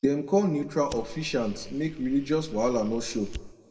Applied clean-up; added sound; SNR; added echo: none; Fire; 13 dB; reverberation time 1.0 s.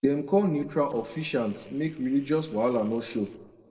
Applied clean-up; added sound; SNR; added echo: neural separator model SepFormer DNS4.